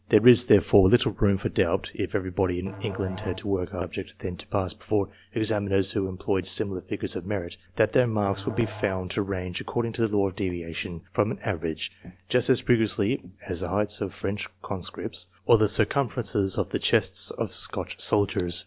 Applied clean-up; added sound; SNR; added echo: none; Musical instrument; 17 dB; none.